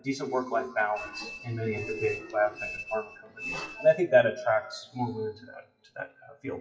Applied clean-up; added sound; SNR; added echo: classical method WPE with log-MMSE.